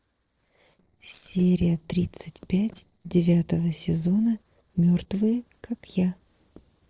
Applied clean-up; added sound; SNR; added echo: neural separator model SepFormer DNS4.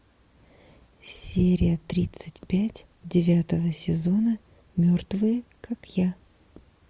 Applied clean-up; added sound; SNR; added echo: none; none; none; none.